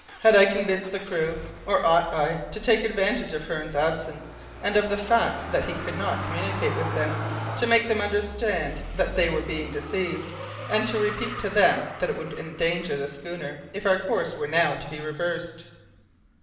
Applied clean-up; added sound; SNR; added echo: none; Motor vehicle (road); 10 dB; reverberation time 1.1 s.